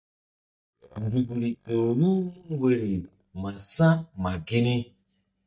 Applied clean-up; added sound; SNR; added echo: neural mask model DeepFilterNet 3.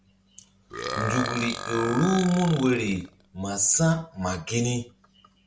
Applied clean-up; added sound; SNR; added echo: none; Burping, eructation; 8 dB; none.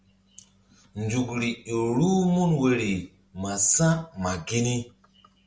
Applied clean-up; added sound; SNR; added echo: none; none; none; none.